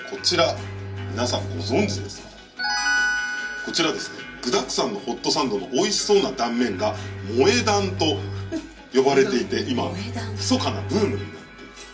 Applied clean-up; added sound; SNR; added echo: none; Bowed string instrument; 9 dB; reverberation time 0.3 s.